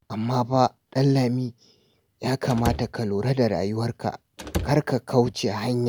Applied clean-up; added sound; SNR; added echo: none; Slam / Wood; 8 dB; none.